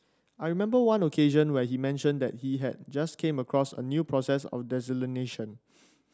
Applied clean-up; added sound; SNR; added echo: none; none; none; none.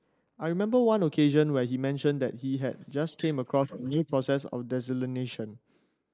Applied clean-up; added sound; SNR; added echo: neural mask model Resemble Enhance denoiser.